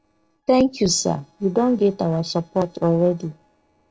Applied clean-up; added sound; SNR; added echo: neural separator model SepFormer DNS4.